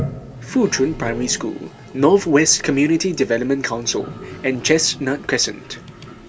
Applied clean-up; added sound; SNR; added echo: none; Toilet flush; 14 dB; none.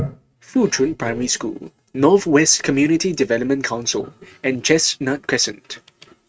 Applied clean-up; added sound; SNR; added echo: neural mask model RNNoise.